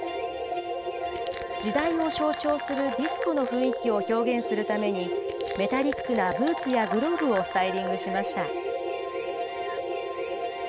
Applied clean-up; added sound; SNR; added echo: none; Crushing; 15 dB; none.